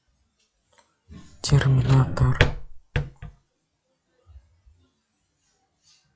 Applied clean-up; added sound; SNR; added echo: classical method log-MMSE.